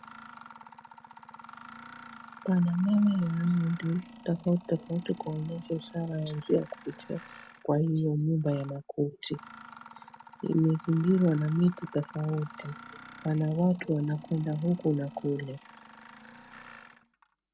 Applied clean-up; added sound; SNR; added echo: none; Mechanisms; 19 dB; none.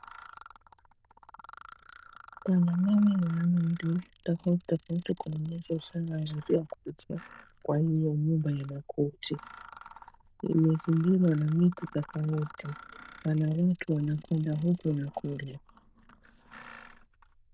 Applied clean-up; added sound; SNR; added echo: neural diffusion model UNIVERSE++.